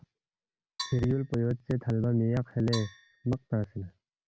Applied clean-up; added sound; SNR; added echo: none; Percussion; 15 dB; none.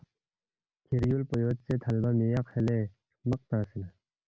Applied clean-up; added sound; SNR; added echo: none; none; none; none.